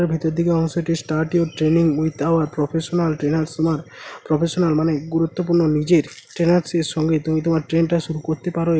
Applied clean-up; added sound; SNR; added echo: none; none; none; none.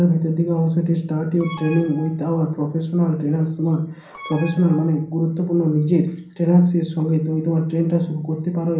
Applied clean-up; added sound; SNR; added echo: none; Alarm; 19 dB; reverberation time 0.6 s.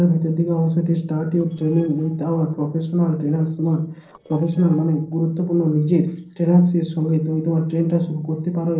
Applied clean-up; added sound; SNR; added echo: neural separator model SepFormer DNS4.